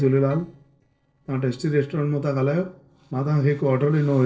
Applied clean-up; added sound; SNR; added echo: neural separator model SepFormer DNS4.